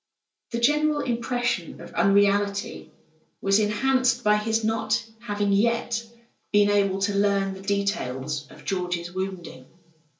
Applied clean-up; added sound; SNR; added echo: none; none; none; reverberation time 0.3 s.